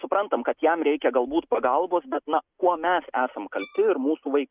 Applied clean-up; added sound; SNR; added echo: neural mask model RNNoise.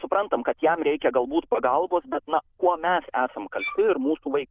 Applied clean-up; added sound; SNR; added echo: neural diffusion model UNIVERSE++.